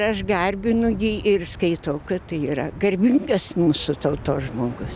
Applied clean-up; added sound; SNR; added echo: none; none; none; none.